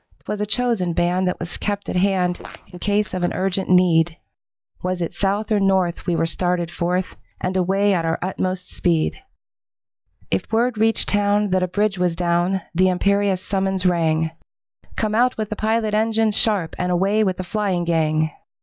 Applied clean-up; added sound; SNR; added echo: neural mask model DeepFilterNet 3.